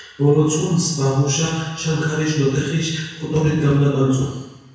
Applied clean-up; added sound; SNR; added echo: none; none; none; reverberation time 1.1 s.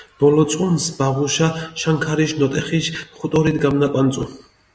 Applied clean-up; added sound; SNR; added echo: none; none; none; none.